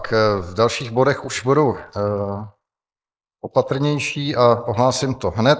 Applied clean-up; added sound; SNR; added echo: neural mask model Resemble Enhance denoiser.